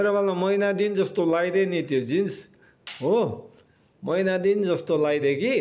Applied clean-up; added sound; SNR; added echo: none; none; none; none.